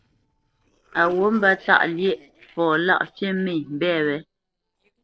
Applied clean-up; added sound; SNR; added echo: neural separator model SepFormer DNS4.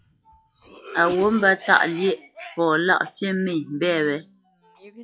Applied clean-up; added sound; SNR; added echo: classical method log-MMSE.